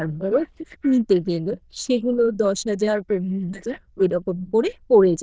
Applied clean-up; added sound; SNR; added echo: neural diffusion model UNIVERSE++.